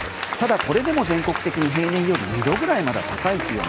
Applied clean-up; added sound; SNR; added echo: none; Applause / Crowd; 6 dB; none.